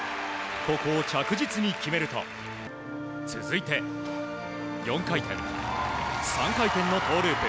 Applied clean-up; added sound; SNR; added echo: none; none; none; none.